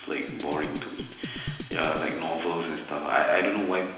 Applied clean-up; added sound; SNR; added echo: none; Drum kit; 10 dB; reverberation time 1.0 s.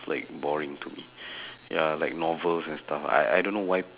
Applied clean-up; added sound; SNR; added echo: none; none; none; none.